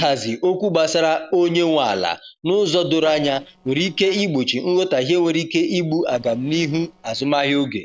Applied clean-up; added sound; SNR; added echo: neural separator model SepFormer DNS4.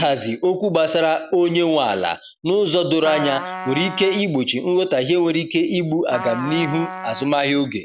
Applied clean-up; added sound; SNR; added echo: none; Trumpet; 11 dB; none.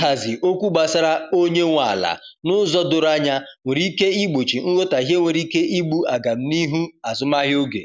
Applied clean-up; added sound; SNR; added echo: none; none; none; none.